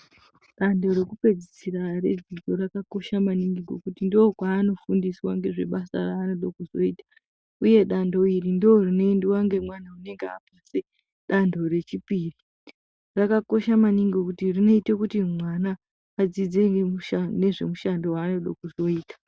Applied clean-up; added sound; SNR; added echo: none; none; none; none.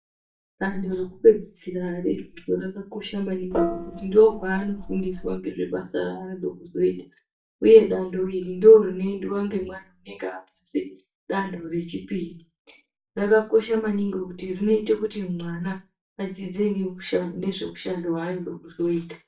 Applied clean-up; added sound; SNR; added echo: neural mask model DeepFilterNet 3.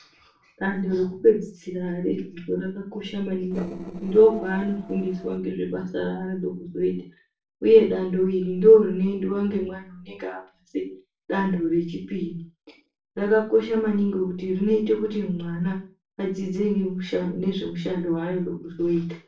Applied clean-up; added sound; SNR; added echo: neural separator model SepFormer DNS4.